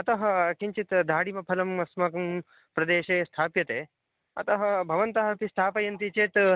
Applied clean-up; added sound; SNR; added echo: none; none; none; none.